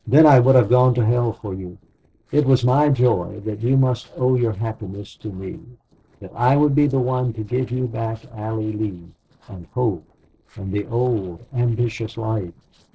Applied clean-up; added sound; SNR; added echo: neural separator model SepFormer DNS4.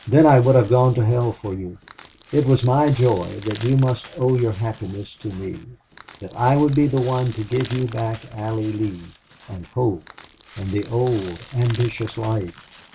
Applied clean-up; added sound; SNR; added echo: none; Crushing; 19 dB; none.